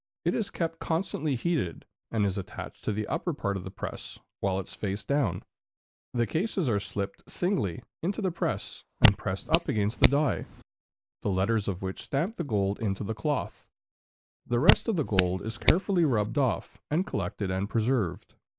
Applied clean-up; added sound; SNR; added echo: neural mask model Resemble Enhance denoiser.